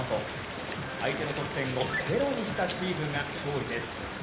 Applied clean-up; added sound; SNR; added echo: none; Rain; 5 dB; reverberation time 1.0 s.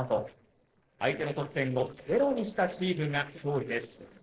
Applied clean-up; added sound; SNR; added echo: neural separator model SepFormer DNS4.